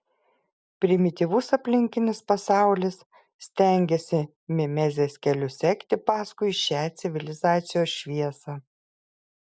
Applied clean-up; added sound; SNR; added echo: none; none; none; none.